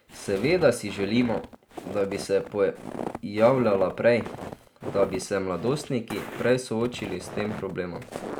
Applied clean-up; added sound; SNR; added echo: none; Walk, footsteps; 12 dB; none.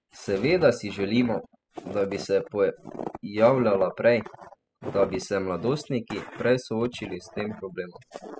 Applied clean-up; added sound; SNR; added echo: classical method spectral subtraction.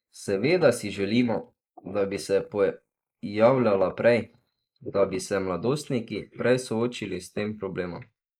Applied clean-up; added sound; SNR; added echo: neural mask model Resemble Enhance denoiser.